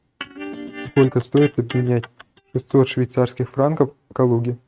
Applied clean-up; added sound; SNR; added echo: neural mask model RNNoise.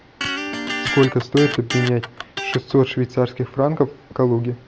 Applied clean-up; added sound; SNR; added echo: none; Electric guitar; 6 dB; none.